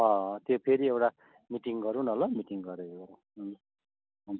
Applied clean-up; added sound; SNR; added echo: none; none; none; none.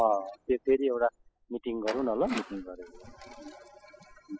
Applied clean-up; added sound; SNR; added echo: classical method spectral subtraction.